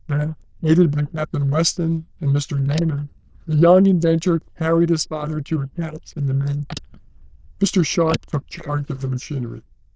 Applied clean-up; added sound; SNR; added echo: neural diffusion model UNIVERSE++.